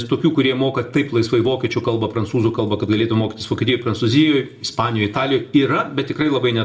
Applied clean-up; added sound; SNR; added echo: none; Wind instrument, woodwind instrument; 19 dB; reverberation time 0.5 s.